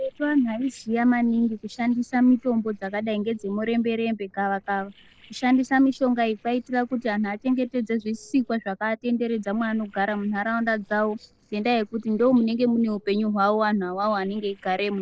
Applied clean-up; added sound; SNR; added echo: neural separator model SepFormer DNS4.